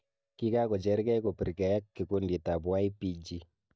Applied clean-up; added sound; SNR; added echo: neural mask model DeepFilterNet 3.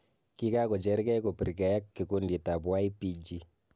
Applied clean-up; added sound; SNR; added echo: none; none; none; none.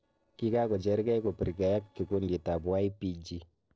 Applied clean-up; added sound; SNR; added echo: neural separator model SepFormer DNS4.